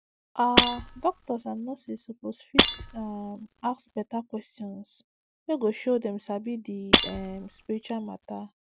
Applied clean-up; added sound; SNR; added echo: none; Shatter; -4 dB; none.